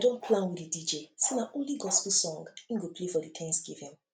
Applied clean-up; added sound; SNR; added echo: none; Bark; 14 dB; none.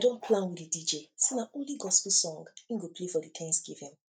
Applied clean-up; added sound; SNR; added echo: neural mask model DeepFilterNet 3.